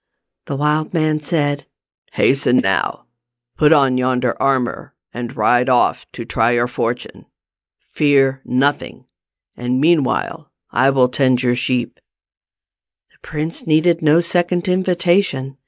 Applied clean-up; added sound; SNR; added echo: neural mask model DeepFilterNet 3.